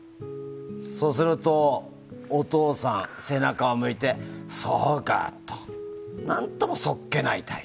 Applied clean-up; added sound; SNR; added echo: none; none; none; none.